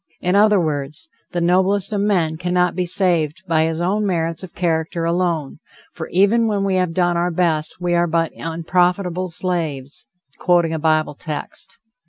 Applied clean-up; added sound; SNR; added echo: none; none; none; none.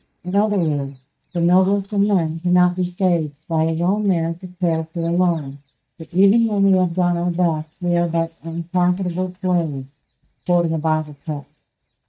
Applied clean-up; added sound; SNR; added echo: neural mask model DeepFilterNet 3.